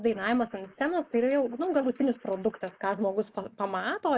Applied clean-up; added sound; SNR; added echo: neural mask model Resemble Enhance denoiser.